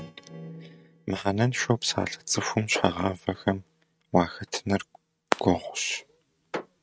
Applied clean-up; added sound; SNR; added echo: neural mask model RNNoise.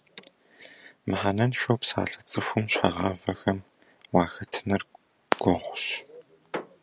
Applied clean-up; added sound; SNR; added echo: none; none; none; none.